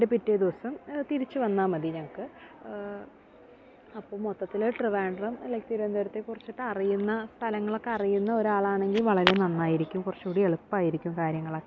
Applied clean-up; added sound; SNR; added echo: none; none; none; none.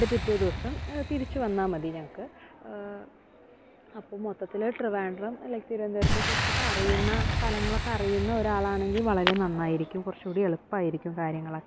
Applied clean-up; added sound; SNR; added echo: none; Boom; 3 dB; none.